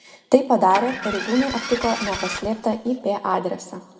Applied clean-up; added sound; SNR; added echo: none; Engine starting; 9 dB; reverberation time 1.2 s.